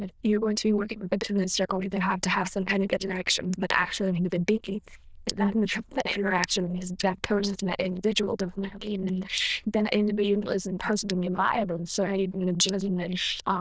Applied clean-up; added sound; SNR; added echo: neural diffusion model UNIVERSE++.